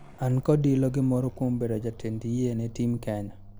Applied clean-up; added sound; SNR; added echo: none; Car passing by / Accelerating, revving, vroom; 17 dB; none.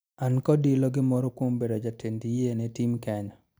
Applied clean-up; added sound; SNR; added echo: none; none; none; none.